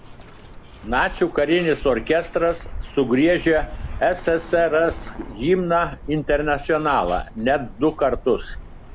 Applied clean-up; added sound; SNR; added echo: none; Bird; 13 dB; none.